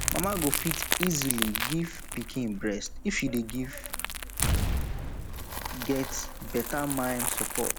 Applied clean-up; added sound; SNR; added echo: none; Explosion + Crumpling, crinkling; 0 dB; none.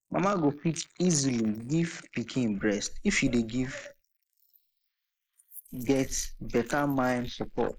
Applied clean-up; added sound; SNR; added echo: neural mask model Resemble Enhance denoiser.